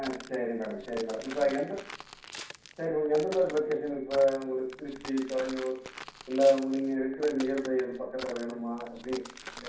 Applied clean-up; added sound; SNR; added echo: none; Walk, footsteps; 15 dB; reverberation time 0.6 s.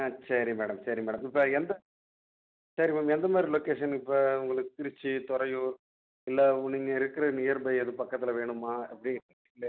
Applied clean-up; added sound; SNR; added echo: none; none; none; none.